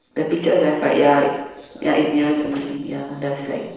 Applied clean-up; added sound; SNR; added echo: neural separator model SepFormer DNS4.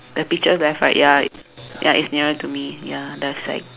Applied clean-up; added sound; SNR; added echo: none; none; none; none.